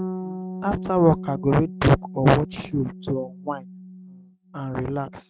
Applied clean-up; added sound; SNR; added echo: neural mask model RNNoise.